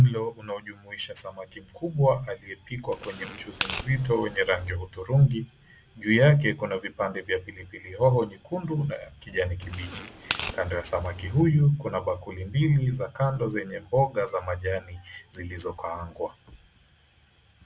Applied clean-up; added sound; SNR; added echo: none; Tearing; 8 dB; none.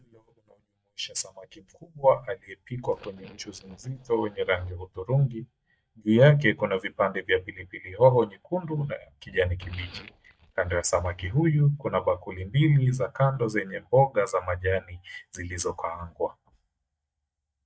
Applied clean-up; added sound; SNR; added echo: neural mask model DeepFilterNet 3.